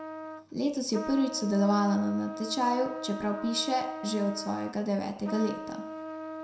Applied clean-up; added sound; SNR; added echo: none; Trumpet; 9 dB; reverberation time 0.6 s.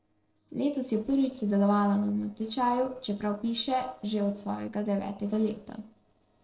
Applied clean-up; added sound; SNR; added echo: neural separator model SepFormer DNS4.